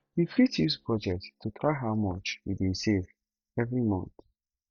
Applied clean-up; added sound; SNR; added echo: neural mask model DeepFilterNet 3.